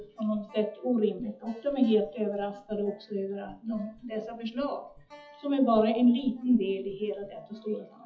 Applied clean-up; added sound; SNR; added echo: classical method WPE with log-MMSE.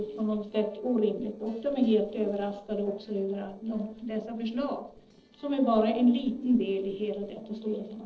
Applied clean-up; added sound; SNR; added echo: neural separator model SepFormer DNS4.